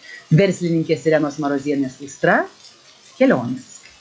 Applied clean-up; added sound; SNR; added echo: classical method log-MMSE.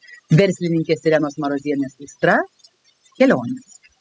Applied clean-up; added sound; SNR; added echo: classical method spectral subtraction.